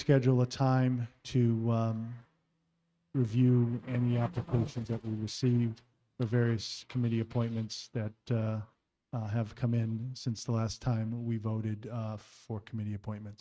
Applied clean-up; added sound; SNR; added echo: neural mask model RNNoise.